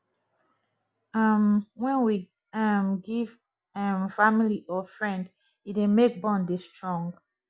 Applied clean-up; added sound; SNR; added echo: none; none; none; none.